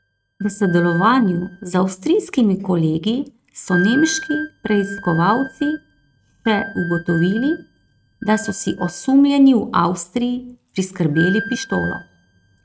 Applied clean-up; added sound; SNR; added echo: neural mask model RNNoise.